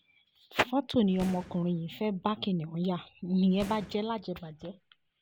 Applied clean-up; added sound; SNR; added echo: none; Fireworks; 18 dB; none.